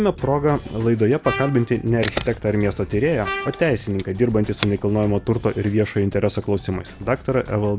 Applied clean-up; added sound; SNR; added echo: none; Trumpet + Camera; 12 dB; none.